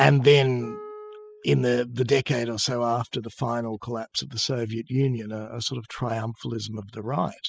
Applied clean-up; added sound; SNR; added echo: classical method spectral subtraction.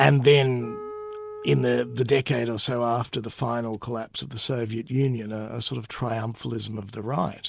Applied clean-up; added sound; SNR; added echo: none; Wind instrument, woodwind instrument; 15 dB; none.